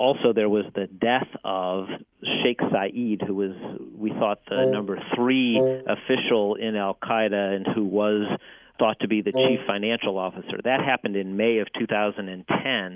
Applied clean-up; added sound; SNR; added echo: none; Wind instrument, woodwind instrument; 1 dB; none.